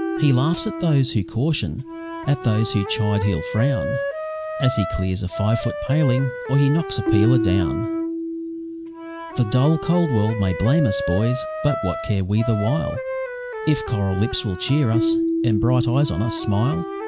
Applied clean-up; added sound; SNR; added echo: none; Keyboard (musical) + Wind instrument, woodwind instrument; 5 dB; none.